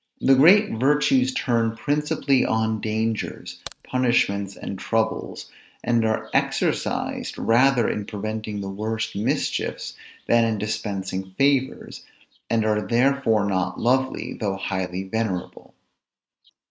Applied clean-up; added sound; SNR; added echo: neural mask model RNNoise.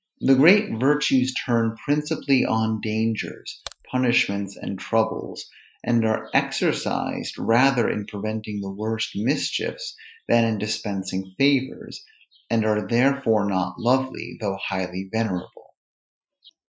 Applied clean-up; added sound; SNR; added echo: classical method Wiener filter.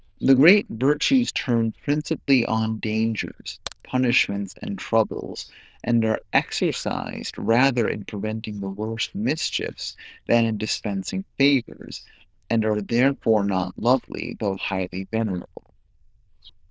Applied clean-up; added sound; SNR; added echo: neural diffusion model UNIVERSE++.